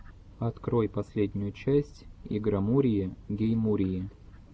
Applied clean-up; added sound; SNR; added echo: none; none; none; none.